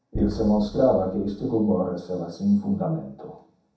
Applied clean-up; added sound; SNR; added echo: none; Boom; 15 dB; reverberation time 0.7 s.